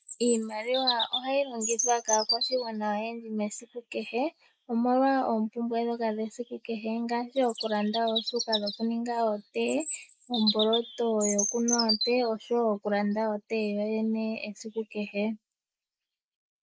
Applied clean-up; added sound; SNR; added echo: neural mask model Resemble Enhance denoiser.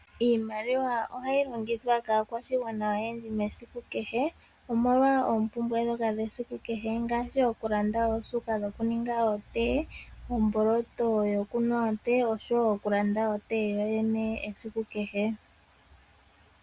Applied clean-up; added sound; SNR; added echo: none; none; none; none.